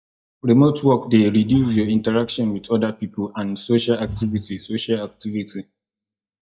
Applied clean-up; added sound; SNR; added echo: neural mask model DeepFilterNet 3.